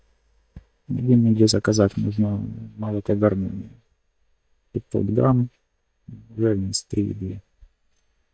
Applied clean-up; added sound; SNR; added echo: neural mask model DeepFilterNet 3.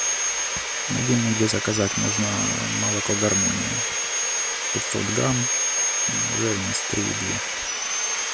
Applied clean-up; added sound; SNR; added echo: none; Sawing; -2 dB; none.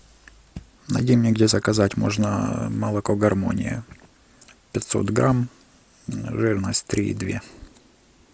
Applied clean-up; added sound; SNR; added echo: none; none; none; none.